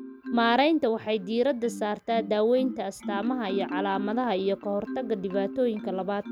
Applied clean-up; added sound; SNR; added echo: none; Marimba, xylophone; 11 dB; none.